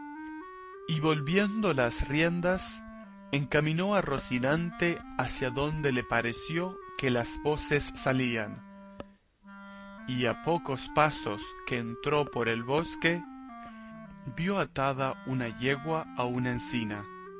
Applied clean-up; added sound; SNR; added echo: none; Wind instrument, woodwind instrument; 14 dB; none.